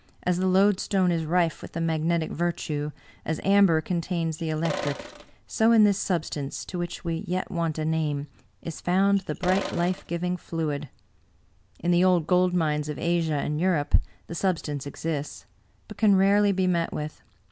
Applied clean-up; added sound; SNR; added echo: none; Sink (filling or washing); 10 dB; none.